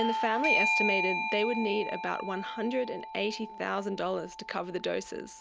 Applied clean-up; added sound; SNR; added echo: none; Bell / Doorbell; 1 dB; none.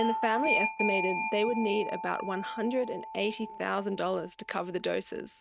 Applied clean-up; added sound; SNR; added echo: neural mask model RNNoise.